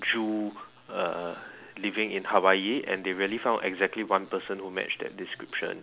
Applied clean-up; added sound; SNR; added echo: none; none; none; none.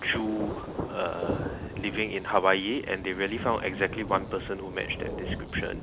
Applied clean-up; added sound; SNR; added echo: none; Thunder; 6 dB; none.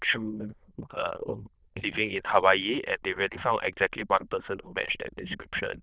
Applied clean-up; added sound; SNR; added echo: neural diffusion model UNIVERSE++.